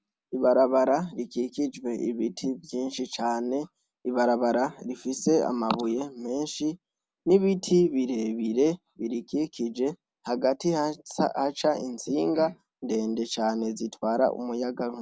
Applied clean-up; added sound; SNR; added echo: none; none; none; none.